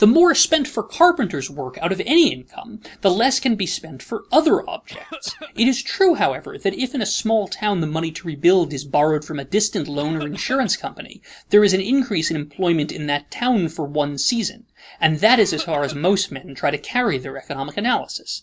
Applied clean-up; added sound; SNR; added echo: none; Cough; 17 dB; none.